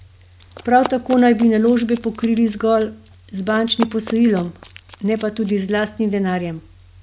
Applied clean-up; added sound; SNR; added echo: none; Run; 18 dB; none.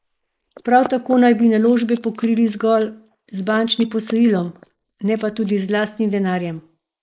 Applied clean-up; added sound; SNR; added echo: neural mask model Resemble Enhance denoiser.